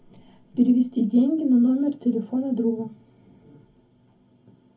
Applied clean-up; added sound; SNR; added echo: none; none; none; reverberation time 0.3 s.